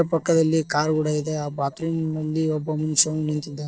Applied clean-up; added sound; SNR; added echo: neural separator model SepFormer DNS4.